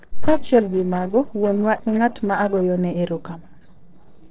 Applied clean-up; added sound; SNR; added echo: neural separator model SepFormer DNS4.